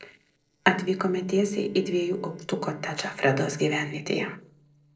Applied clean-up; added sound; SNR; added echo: neural separator model SepFormer DNS4.